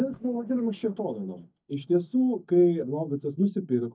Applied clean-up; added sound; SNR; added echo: neural mask model DeepFilterNet 3.